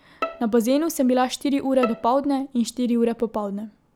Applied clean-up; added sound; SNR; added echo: none; Bowed string instrument; 14 dB; none.